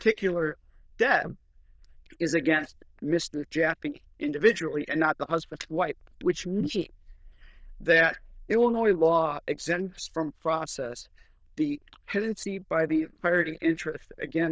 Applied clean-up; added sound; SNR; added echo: neural diffusion model UNIVERSE++.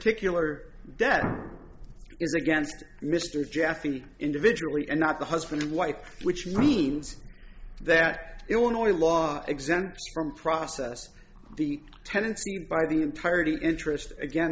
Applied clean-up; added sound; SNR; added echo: none; Explosion; 8 dB; none.